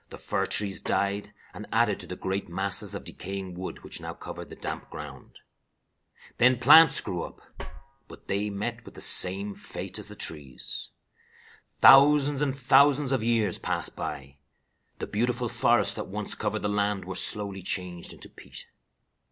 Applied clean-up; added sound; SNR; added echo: none; Snare drum; 20 dB; none.